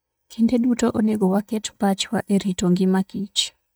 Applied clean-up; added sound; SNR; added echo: neural mask model DeepFilterNet 3.